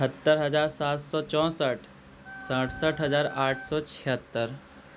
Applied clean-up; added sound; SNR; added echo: none; Wind instrument, woodwind instrument; 15 dB; none.